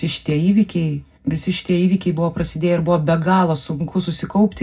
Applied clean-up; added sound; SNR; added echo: none; none; none; reverberation time 0.4 s.